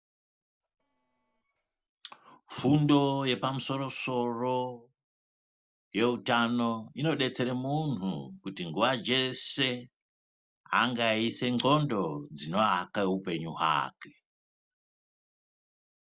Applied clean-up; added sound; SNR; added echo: neural separator model SepFormer DNS4.